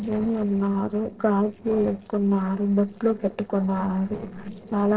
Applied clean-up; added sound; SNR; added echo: neural separator model SepFormer DNS4.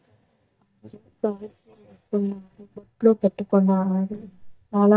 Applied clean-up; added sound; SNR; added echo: neural mask model DeepFilterNet 3.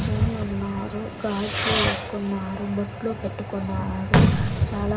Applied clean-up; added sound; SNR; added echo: none; Fireworks; -2 dB; reverberation time 0.2 s.